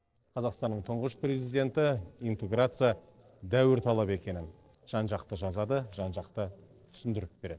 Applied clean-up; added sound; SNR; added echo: neural separator model SepFormer DNS4.